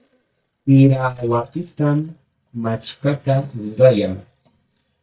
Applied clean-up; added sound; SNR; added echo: neural mask model DeepFilterNet 3.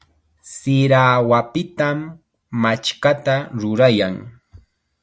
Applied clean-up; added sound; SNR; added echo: none; none; none; none.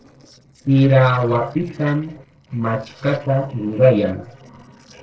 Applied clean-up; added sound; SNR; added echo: neural separator model SepFormer DNS4.